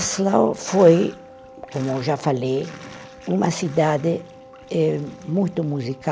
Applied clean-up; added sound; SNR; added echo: none; Sink (filling or washing) + Wind instrument, woodwind instrument; 19 dB; none.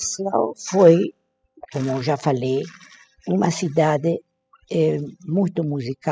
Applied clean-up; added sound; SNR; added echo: classical method spectral subtraction.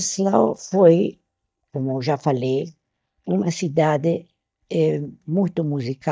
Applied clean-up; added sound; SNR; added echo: neural mask model DeepFilterNet 3.